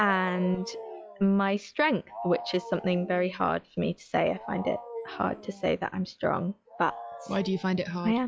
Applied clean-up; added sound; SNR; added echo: classical method log-MMSE.